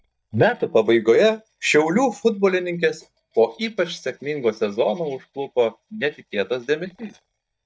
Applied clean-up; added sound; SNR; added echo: neural mask model DeepFilterNet 3.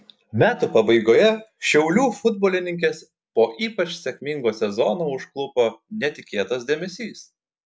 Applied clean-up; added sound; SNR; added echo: none; none; none; none.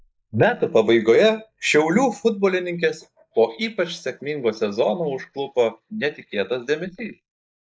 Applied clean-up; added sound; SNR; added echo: neural mask model Resemble Enhance denoiser.